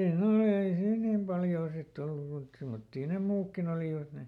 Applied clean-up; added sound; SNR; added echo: none; none; none; none.